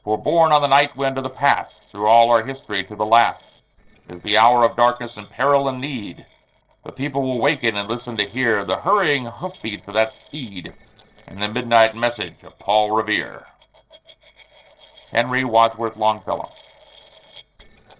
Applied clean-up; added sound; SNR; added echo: neural separator model SepFormer DNS4.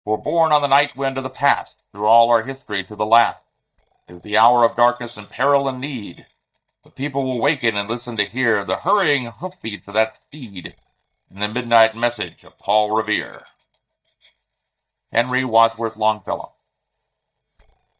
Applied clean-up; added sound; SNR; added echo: neural mask model DeepFilterNet 3.